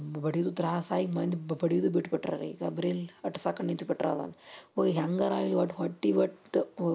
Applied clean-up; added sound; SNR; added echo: none; none; none; none.